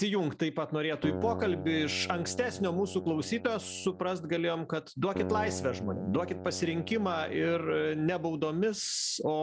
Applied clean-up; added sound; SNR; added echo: none; Keyboard (musical); 9 dB; none.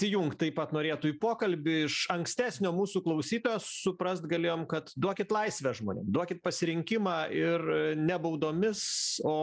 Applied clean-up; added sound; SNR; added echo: neural mask model Resemble Enhance denoiser.